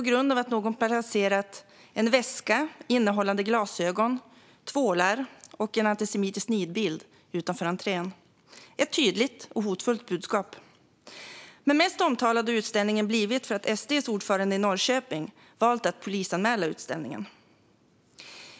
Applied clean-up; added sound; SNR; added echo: none; none; none; none.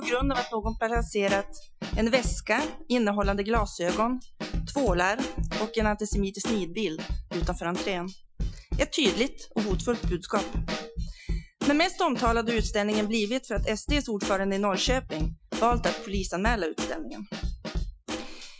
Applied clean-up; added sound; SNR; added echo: classical method Wiener filter.